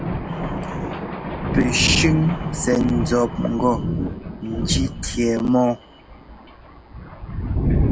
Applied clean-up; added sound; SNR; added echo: none; Thunder; 2 dB; none.